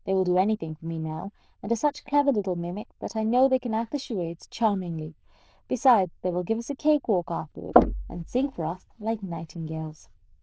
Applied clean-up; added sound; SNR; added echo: neural diffusion model UNIVERSE++.